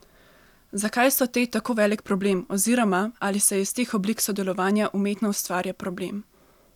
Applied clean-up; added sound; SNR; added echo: none; none; none; none.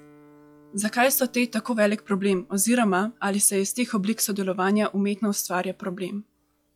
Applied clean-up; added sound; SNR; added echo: classical method log-MMSE.